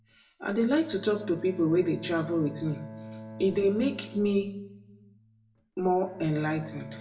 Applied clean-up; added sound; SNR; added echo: none; Bowed string instrument; 16 dB; reverberation time 0.6 s.